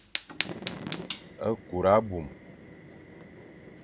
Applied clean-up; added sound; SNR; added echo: none; Fire; 6 dB; none.